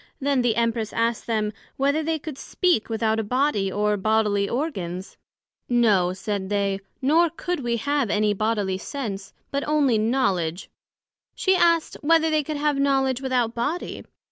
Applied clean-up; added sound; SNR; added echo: none; none; none; none.